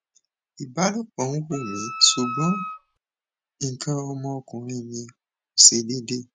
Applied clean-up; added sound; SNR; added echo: none; Wind instrument, woodwind instrument; 8 dB; none.